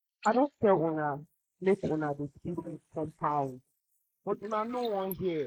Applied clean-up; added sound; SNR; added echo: neural mask model Resemble Enhance denoiser.